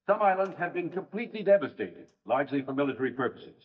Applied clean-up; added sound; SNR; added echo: neural mask model DeepFilterNet 3.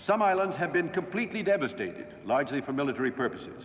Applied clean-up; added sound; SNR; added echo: none; none; none; none.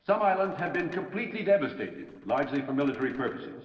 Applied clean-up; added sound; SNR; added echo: neural separator model SepFormer DNS4.